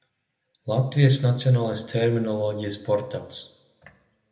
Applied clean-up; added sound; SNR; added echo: none; none; none; reverberation time 0.7 s.